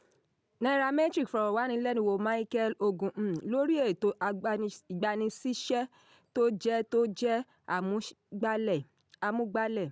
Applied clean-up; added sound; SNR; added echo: none; none; none; none.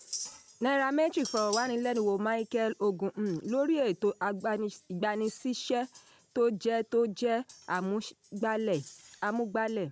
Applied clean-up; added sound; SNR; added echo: none; Chink, clink; 18 dB; none.